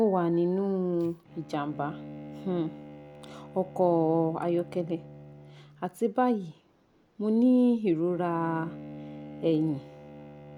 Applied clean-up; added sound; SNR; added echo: none; Bowed string instrument; 17 dB; none.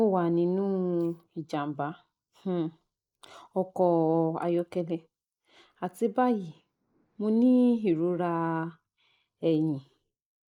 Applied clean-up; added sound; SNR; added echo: neural mask model Resemble Enhance denoiser.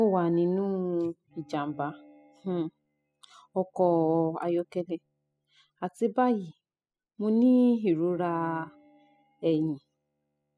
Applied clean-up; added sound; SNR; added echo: classical method spectral subtraction.